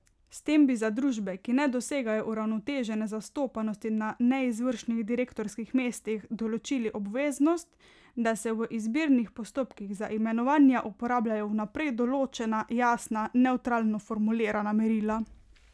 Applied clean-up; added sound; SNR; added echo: none; none; none; none.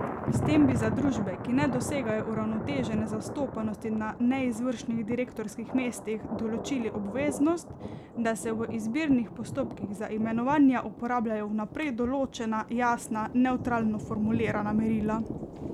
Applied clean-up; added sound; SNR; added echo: none; Thunder; 7 dB; none.